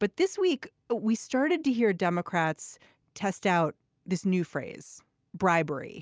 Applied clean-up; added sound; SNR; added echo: none; none; none; none.